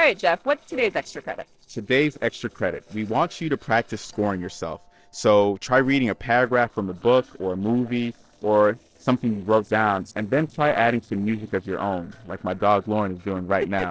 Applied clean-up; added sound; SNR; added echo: neural separator model SepFormer DNS4.